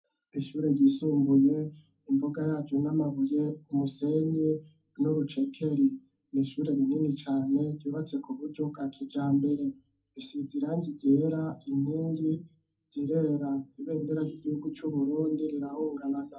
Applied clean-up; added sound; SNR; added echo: none; none; none; reverberation time 0.3 s.